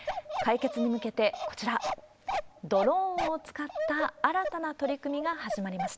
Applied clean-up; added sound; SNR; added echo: none; Bark; 6 dB; none.